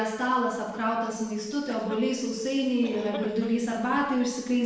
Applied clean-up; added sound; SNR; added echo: neural separator model SepFormer DNS4.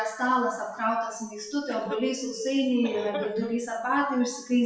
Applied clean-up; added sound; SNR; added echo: classical method WPE with log-MMSE.